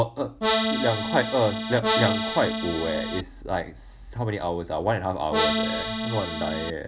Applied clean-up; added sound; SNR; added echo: none; Accordion; -2 dB; none.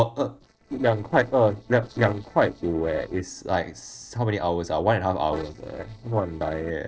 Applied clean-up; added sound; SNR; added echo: neural separator model SepFormer DNS4.